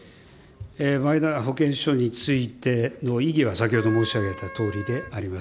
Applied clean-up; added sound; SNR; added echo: none; Wind instrument, woodwind instrument; 14 dB; none.